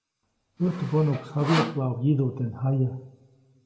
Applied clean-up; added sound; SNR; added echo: none; Sawing; 8 dB; reverberation time 0.8 s.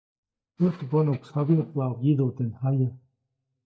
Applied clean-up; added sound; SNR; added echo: neural mask model DeepFilterNet 3.